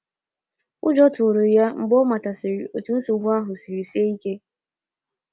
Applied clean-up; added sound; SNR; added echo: none; none; none; none.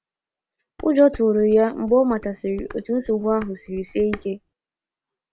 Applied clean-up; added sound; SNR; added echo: none; Dishes, pots, and pans; 19 dB; none.